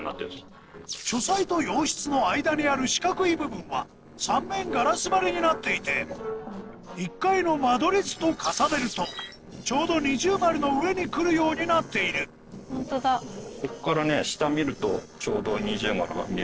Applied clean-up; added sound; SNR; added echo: neural separator model SepFormer DNS4.